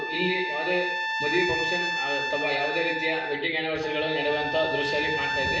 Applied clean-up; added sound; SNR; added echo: none; Trumpet; 1 dB; reverberation time 0.7 s.